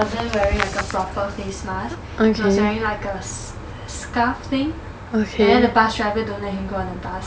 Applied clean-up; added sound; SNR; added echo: none; none; none; none.